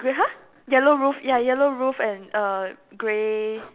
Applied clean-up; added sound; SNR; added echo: none; none; none; none.